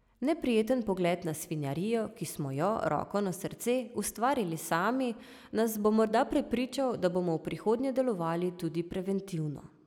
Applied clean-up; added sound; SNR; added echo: none; none; none; none.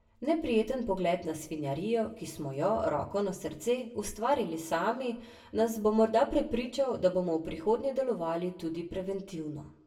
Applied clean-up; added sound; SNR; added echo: none; none; none; reverberation time 0.3 s.